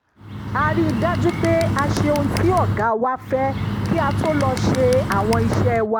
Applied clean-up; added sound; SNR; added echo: none; Bird; 2 dB; none.